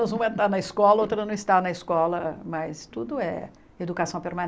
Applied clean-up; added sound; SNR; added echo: none; none; none; none.